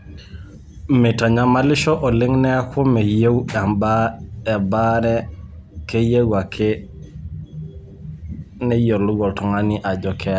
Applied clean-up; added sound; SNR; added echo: none; none; none; none.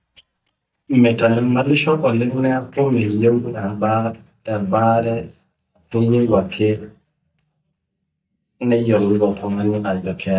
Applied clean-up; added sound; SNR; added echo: neural mask model DeepFilterNet 3.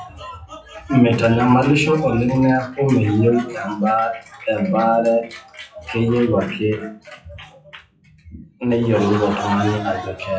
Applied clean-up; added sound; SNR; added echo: classical method WPE with log-MMSE.